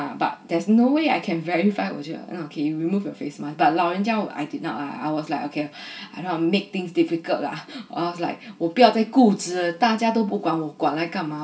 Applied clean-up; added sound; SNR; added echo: none; none; none; reverberation time 0.2 s.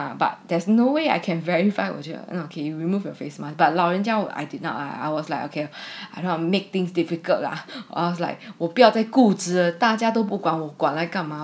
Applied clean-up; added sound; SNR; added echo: none; none; none; none.